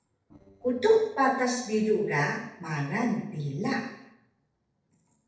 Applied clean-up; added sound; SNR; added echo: neural separator model SepFormer DNS4.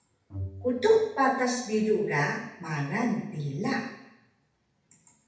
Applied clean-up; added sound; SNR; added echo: none; Bowed string instrument; 15 dB; reverberation time 0.8 s.